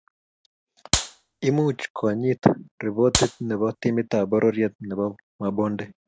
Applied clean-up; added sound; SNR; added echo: none; Clapping; 3 dB; none.